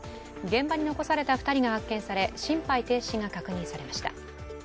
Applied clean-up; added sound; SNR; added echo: none; none; none; none.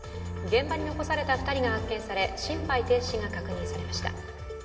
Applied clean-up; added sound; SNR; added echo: none; Bowed string instrument; 7 dB; reverberation time 2.6 s.